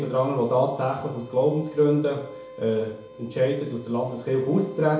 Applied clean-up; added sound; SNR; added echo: none; Bowed string instrument; 19 dB; reverberation time 0.6 s.